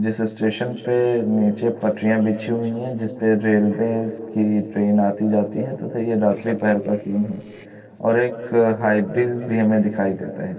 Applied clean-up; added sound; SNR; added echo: neural separator model SepFormer DNS4.